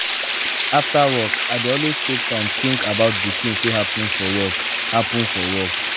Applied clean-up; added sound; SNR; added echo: none; Water; 0 dB; none.